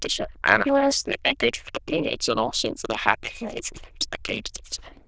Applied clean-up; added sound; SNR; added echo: neural diffusion model UNIVERSE++.